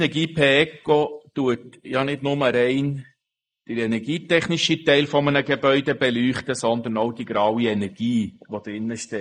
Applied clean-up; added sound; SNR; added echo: neural mask model Resemble Enhance denoiser.